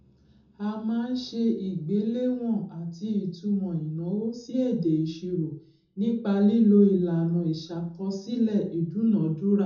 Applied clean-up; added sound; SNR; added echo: none; none; none; reverberation time 0.5 s.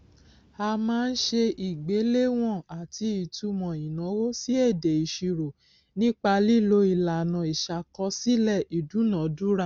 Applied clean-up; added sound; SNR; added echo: none; none; none; none.